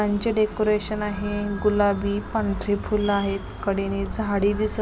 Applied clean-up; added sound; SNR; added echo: none; none; none; none.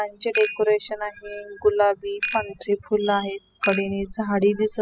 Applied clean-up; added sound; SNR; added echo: classical method spectral subtraction.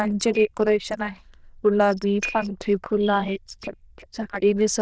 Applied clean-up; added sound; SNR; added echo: neural diffusion model UNIVERSE++.